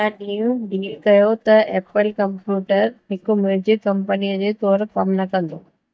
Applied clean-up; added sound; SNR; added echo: neural mask model DeepFilterNet 3.